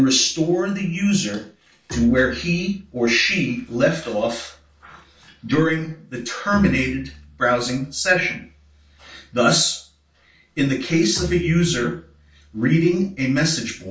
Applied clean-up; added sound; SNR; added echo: none; Bowed string instrument; 19 dB; reverberation time 0.3 s.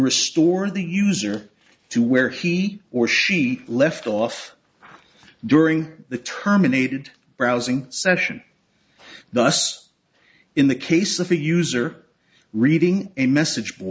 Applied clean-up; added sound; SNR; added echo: none; none; none; none.